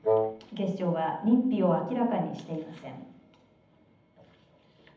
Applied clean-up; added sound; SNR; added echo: none; Wind instrument, woodwind instrument; -3 dB; reverberation time 0.8 s.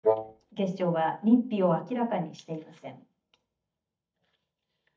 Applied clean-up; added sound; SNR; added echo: neural mask model DeepFilterNet 3.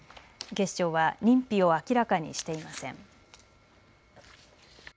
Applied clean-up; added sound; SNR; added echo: none; none; none; none.